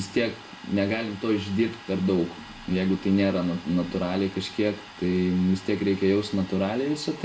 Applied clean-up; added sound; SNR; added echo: none; Domestic sounds, home sounds; 19 dB; reverberation time 0.3 s.